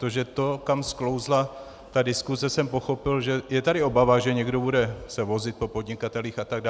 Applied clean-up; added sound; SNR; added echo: none; none; none; none.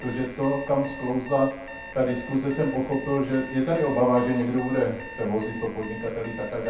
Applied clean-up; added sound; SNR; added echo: none; Alarm; 15 dB; reverberation time 0.7 s.